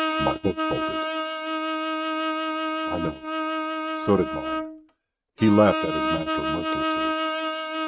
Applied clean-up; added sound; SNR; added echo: neural mask model RNNoise.